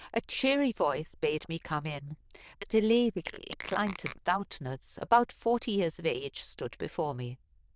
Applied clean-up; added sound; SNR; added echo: neural diffusion model UNIVERSE++.